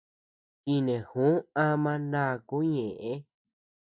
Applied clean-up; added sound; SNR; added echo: none; none; none; none.